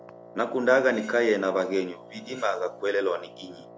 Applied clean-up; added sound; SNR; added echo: none; Wind instrument, woodwind instrument + Cutlery, silverware; 20 dB; none.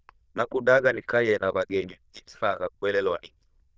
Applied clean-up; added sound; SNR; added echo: neural diffusion model UNIVERSE++.